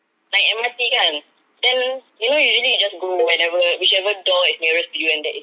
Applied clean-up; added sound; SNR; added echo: none; Cowbell; 10 dB; none.